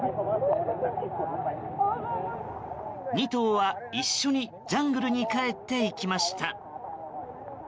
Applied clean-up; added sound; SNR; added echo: none; none; none; none.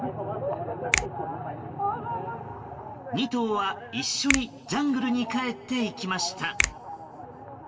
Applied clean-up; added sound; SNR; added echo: none; Finger snapping; 3 dB; reverberation time 1.3 s.